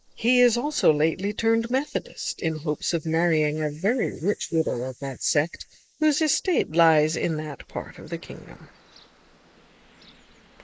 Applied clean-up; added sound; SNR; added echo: neural mask model Resemble Enhance denoiser.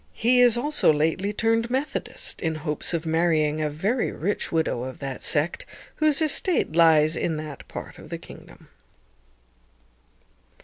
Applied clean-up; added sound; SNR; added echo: none; none; none; none.